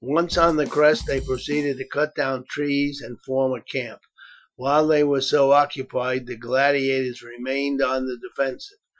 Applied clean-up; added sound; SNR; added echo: classical method Wiener filter.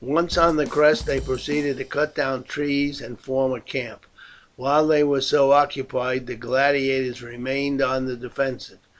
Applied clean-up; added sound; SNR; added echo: none; Bass drum / Drum kit; 17 dB; none.